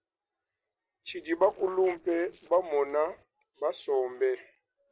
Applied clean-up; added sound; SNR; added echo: neural separator model SepFormer DNS4.